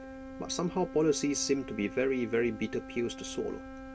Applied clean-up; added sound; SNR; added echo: none; Wind instrument, woodwind instrument; 13 dB; none.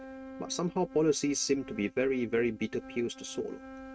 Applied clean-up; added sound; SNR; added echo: neural mask model RNNoise.